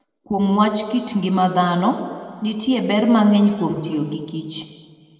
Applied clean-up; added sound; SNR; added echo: none; none; none; reverberation time 1.7 s.